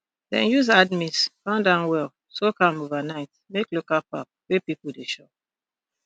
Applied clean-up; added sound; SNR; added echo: none; none; none; none.